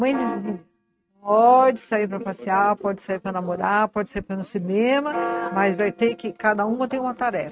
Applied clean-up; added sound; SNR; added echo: neural mask model RNNoise.